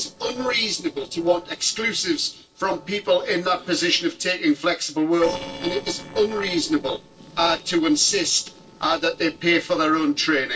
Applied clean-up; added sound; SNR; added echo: neural separator model SepFormer DNS4.